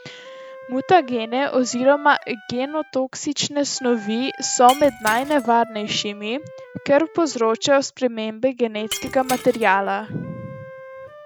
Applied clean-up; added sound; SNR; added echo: none; Shatter + Wind instrument, woodwind instrument; 17 dB; none.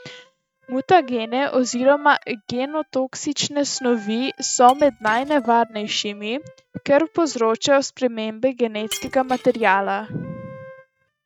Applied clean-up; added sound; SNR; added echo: neural mask model RNNoise.